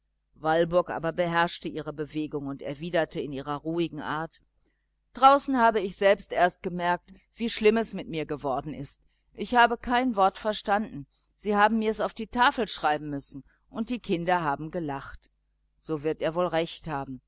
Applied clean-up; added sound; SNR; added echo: none; none; none; none.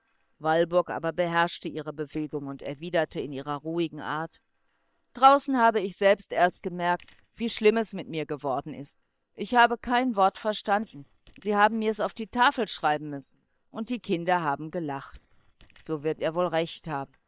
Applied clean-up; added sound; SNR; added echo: neural separator model SepFormer WHAM!.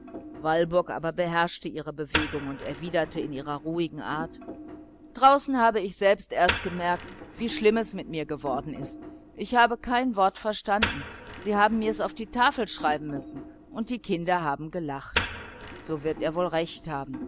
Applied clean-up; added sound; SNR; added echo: none; Wood; 11 dB; none.